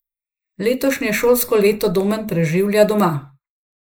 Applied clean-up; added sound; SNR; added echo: neural mask model Resemble Enhance denoiser.